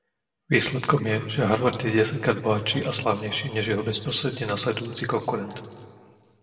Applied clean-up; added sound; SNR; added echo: none; none; none; reverberation time 2.1 s.